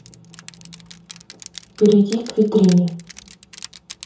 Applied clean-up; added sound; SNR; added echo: none; Crushing; 20 dB; reverberation time 0.7 s.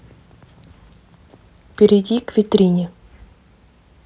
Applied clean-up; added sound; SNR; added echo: none; none; none; none.